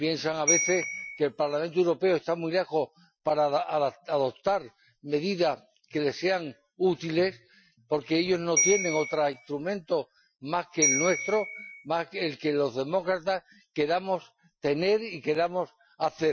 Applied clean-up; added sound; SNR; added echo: classical method Wiener filter.